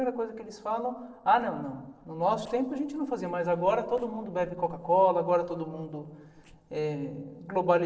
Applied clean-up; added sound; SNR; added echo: neural separator model SepFormer DNS4.